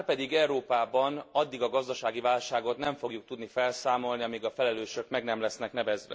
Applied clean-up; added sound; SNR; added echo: none; none; none; none.